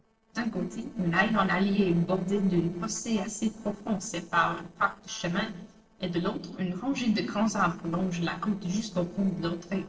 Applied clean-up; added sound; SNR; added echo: neural separator model SepFormer DNS4.